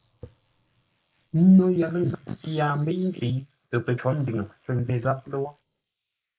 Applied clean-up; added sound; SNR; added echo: neural mask model Resemble Enhance denoiser.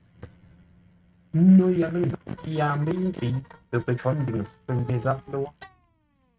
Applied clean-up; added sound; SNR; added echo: neural mask model RNNoise.